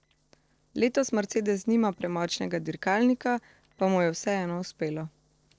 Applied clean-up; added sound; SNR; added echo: neural separator model SepFormer DNS4.